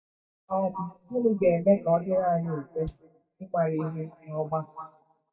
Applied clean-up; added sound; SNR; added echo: neural mask model DeepFilterNet 3.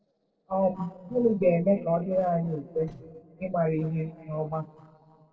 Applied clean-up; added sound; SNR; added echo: neural separator model SepFormer DNS4.